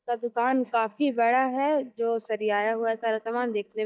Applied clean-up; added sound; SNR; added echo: neural mask model DeepFilterNet 3.